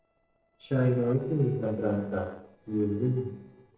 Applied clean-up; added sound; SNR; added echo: neural separator model SepFormer DNS4.